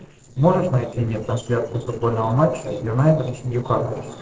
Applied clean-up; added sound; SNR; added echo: neural separator model SepFormer DNS4.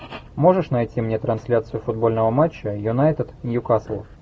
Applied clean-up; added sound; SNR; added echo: none; none; none; none.